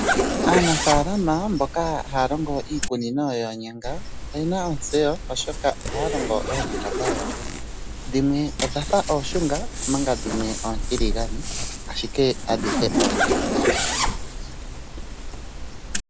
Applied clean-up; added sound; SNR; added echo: none; Zipper (clothing); 0 dB; none.